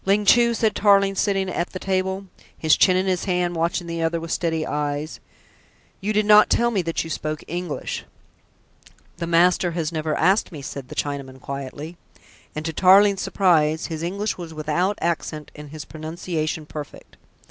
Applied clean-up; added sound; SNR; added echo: none; none; none; none.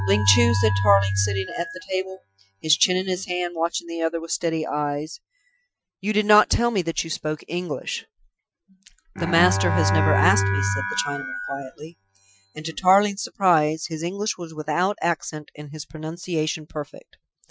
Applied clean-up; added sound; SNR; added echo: classical method Wiener filter.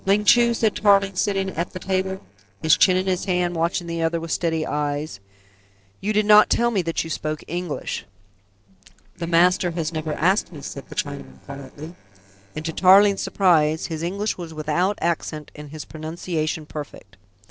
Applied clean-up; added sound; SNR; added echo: neural separator model SepFormer DNS4.